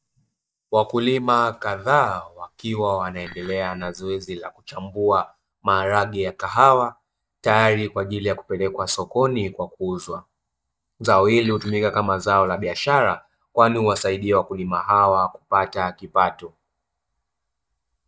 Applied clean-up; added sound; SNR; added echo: neural mask model DeepFilterNet 3.